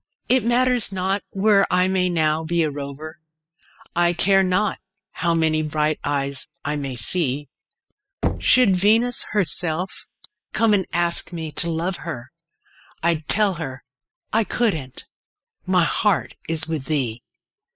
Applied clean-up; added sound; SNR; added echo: classical method spectral subtraction.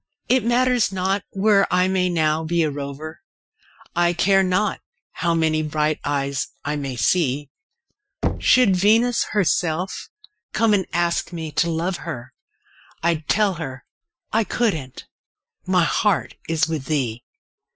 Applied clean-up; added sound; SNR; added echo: classical method Wiener filter.